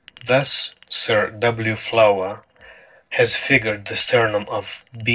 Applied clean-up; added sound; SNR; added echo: neural separator model SepFormer DNS4.